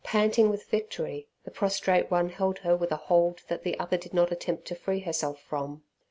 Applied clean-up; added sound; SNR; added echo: none; none; none; none.